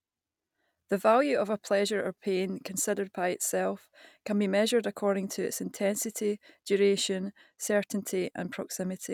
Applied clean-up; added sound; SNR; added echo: none; none; none; none.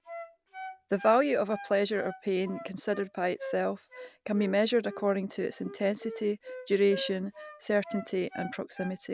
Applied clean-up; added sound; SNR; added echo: none; Wind instrument, woodwind instrument; 15 dB; none.